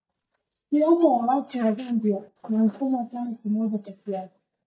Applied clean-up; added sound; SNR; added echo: neural mask model DeepFilterNet 3.